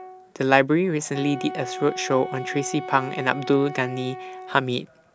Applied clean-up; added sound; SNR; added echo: none; Wind instrument, woodwind instrument; 12 dB; none.